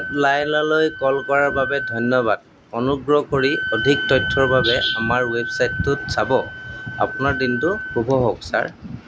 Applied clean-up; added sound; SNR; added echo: none; Wind instrument, woodwind instrument; 7 dB; none.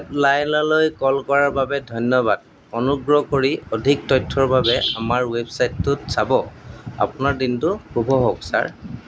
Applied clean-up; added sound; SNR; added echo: none; none; none; none.